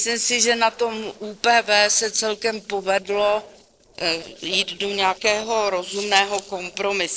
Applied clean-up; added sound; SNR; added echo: neural separator model SepFormer DNS4.